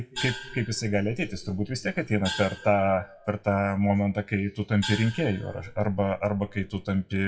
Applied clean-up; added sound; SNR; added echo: classical method WPE with log-MMSE.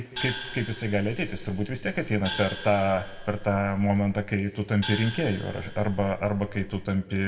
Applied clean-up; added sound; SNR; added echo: none; Gong; 10 dB; reverberation time 1.0 s.